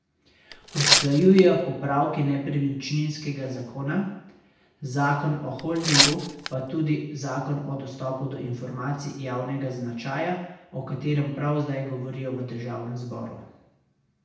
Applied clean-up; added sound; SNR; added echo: none; Tearing; -2 dB; reverberation time 0.8 s.